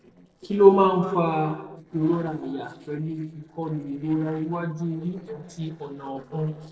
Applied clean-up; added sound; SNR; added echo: neural separator model SepFormer DNS4.